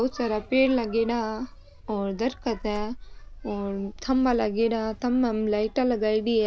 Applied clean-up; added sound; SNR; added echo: none; Purr; 16 dB; none.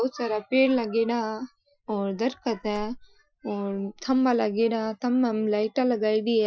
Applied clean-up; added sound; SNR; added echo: classical method Wiener filter.